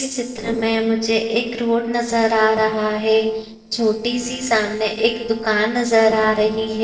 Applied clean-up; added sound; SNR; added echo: neural separator model SepFormer DNS4.